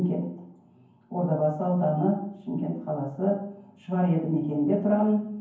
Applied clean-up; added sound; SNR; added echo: none; none; none; reverberation time 0.9 s.